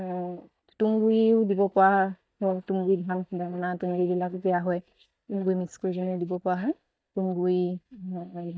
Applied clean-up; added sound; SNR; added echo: neural mask model DeepFilterNet 3.